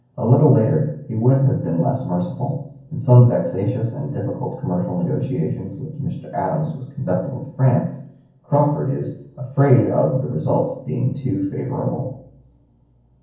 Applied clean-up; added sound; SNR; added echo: none; none; none; reverberation time 0.9 s.